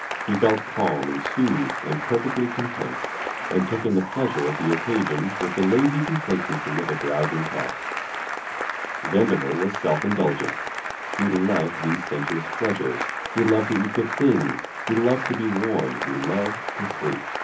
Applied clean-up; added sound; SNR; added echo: none; Applause / Cheering; 5 dB; reverberation time 0.3 s.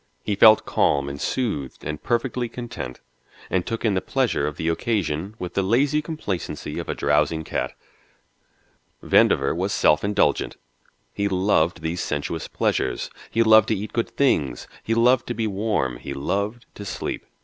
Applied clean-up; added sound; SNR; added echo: none; none; none; none.